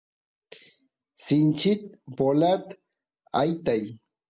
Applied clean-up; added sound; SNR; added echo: none; none; none; none.